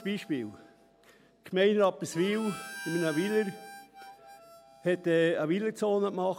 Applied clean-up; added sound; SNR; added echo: none; Harmonica; 17 dB; none.